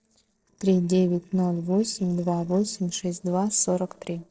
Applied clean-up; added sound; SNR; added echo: neural separator model SepFormer DNS4.